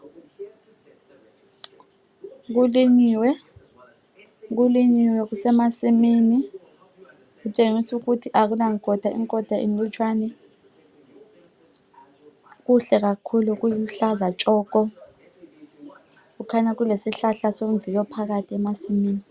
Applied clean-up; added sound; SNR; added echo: none; none; none; none.